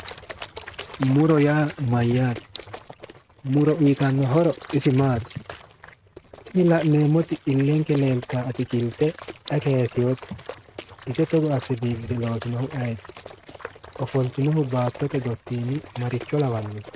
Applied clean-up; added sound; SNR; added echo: neural mask model RNNoise.